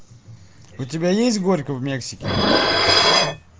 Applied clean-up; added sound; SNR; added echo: none; Dishes, pots, and pans; -3 dB; none.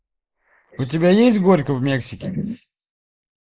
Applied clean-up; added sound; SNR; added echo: neural mask model Resemble Enhance denoiser.